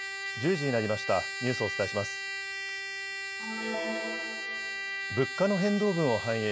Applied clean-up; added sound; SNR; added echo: none; Trumpet; 5 dB; none.